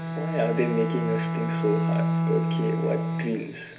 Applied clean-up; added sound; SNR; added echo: none; Bowed string instrument; -2 dB; reverberation time 0.3 s.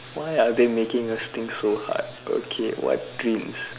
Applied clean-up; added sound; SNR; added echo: none; none; none; none.